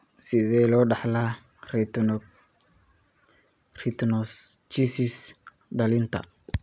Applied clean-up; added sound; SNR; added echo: none; none; none; none.